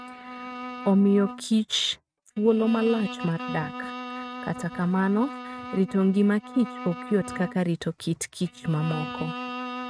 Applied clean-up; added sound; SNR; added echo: neural mask model RNNoise.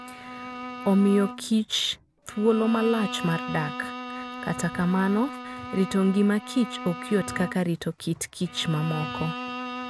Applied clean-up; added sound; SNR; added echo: none; Bowed string instrument; 10 dB; none.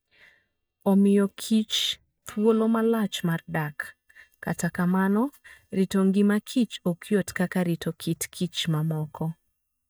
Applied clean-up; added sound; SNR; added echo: neural mask model DeepFilterNet 3.